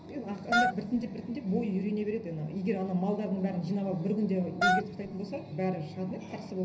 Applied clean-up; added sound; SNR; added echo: none; Wind instrument, woodwind instrument; -2 dB; reverberation time 0.4 s.